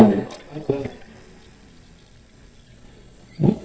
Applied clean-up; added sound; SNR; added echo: neural mask model DeepFilterNet 3.